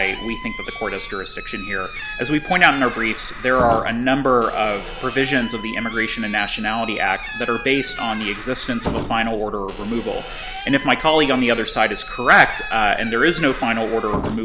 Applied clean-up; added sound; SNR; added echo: none; Squeak / Slam; 12 dB; none.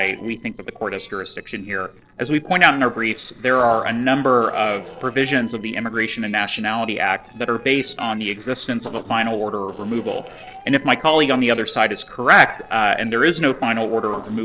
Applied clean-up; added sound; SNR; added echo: neural separator model SepFormer DNS4.